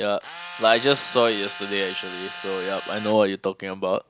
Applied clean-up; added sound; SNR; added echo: none; Tools; 12 dB; none.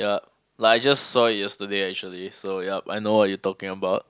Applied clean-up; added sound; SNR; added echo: none; none; none; none.